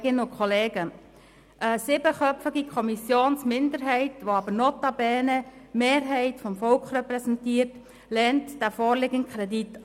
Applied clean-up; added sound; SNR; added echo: none; none; none; none.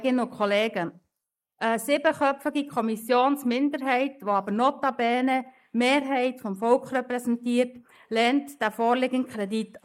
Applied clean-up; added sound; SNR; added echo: neural mask model Resemble Enhance denoiser.